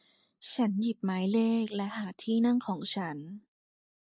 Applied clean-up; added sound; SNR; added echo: neural mask model Resemble Enhance denoiser.